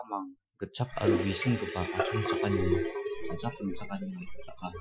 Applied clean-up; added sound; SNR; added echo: classical method Wiener filter.